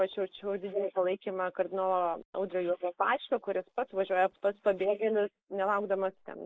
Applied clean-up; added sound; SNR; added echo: neural mask model Resemble Enhance denoiser.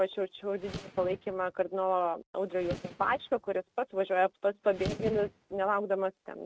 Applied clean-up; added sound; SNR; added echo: neural mask model RNNoise.